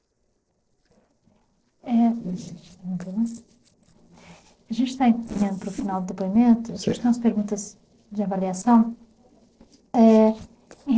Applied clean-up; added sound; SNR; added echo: neural separator model SepFormer DNS4.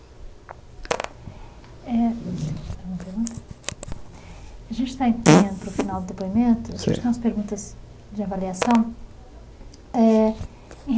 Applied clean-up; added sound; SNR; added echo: none; Fart; 4 dB; none.